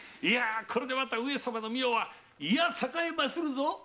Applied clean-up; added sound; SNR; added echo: none; none; none; none.